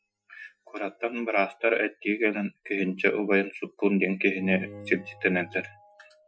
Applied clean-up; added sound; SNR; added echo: classical method Wiener filter.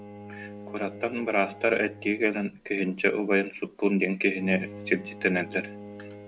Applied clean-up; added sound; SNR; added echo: none; Bowed string instrument; 16 dB; none.